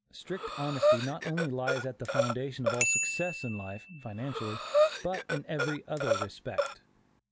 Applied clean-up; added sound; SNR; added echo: none; Bicycle bell + Breathing; -4 dB; none.